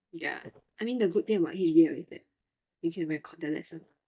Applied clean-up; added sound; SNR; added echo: neural mask model DeepFilterNet 3.